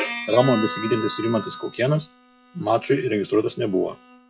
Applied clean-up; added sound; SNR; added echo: classical method log-MMSE.